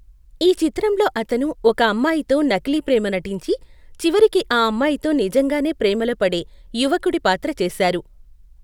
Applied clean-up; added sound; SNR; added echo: none; none; none; none.